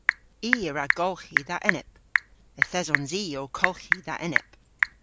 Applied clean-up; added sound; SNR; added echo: none; Telephone / Typing; -4 dB; none.